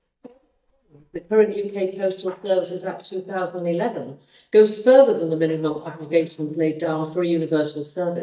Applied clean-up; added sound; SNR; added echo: neural mask model DeepFilterNet 3.